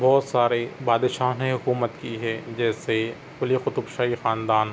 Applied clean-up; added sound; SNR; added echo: none; none; none; none.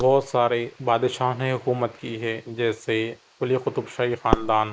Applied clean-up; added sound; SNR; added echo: neural mask model Resemble Enhance denoiser.